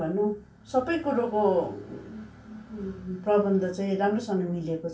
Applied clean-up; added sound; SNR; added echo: none; none; none; reverberation time 0.2 s.